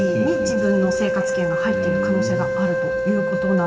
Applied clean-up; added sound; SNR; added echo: none; Wind instrument, woodwind instrument; -1 dB; reverberation time 2.6 s.